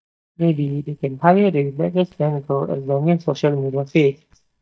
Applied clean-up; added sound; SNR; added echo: neural mask model DeepFilterNet 3.